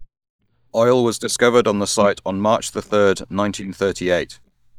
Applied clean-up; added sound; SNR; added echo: neural mask model DeepFilterNet 3.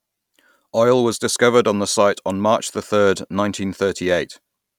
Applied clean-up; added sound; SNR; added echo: none; none; none; none.